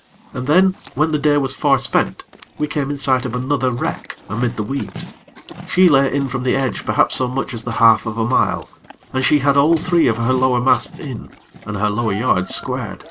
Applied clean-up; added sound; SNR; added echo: none; Livestock, farm animals, working animals; 18 dB; none.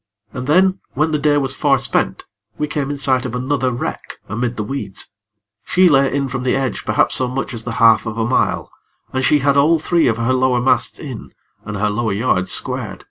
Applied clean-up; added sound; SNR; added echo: none; none; none; none.